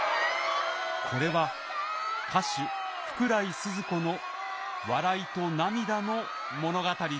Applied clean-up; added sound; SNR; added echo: none; none; none; none.